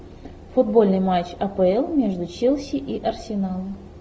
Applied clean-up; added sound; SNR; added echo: none; none; none; none.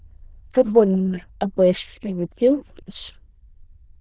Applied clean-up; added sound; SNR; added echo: neural diffusion model UNIVERSE++.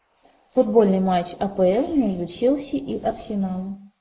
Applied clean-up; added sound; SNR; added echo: neural mask model Resemble Enhance denoiser.